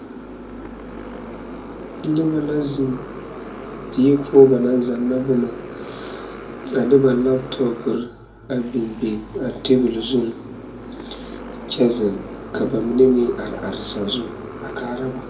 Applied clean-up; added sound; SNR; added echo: none; Motorcycle; 13 dB; reverberation time 0.2 s.